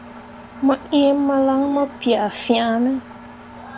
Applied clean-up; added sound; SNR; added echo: none; Engine; 18 dB; none.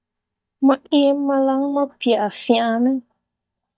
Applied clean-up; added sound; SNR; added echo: neural mask model DeepFilterNet 3.